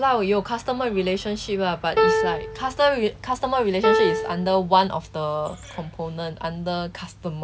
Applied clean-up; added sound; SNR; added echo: none; Piano; 0 dB; none.